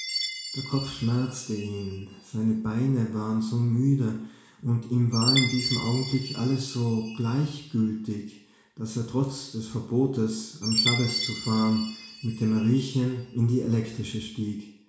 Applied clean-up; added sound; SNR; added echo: none; Chime; 9 dB; reverberation time 0.7 s.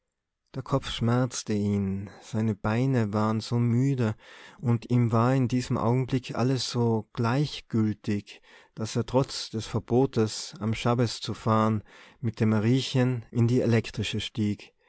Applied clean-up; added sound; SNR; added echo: none; none; none; none.